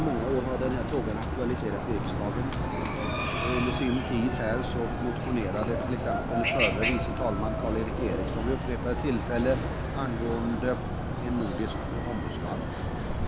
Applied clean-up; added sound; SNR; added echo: none; Chicken, rooster; -2 dB; none.